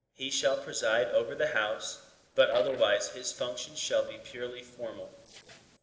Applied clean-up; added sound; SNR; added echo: neural separator model SepFormer DNS4.